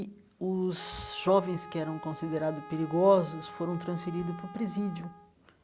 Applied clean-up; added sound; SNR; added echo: none; Wind instrument, woodwind instrument; 16 dB; none.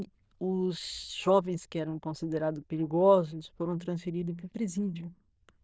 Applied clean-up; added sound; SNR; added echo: neural diffusion model UNIVERSE++.